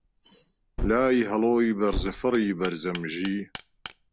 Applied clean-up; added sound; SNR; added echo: none; Gunshot, gunfire + Hammer; 9 dB; none.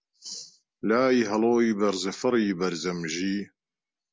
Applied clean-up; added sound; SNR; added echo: none; none; none; none.